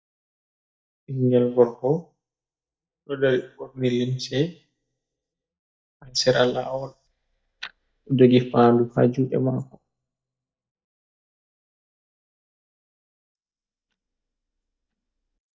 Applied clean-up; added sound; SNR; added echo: neural mask model DeepFilterNet 3.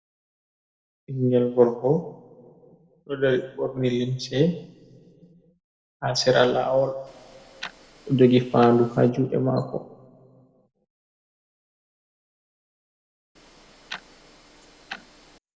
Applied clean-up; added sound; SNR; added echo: neural separator model SepFormer DNS4.